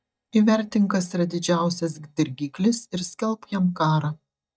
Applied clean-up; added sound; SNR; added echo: neural mask model DeepFilterNet 3.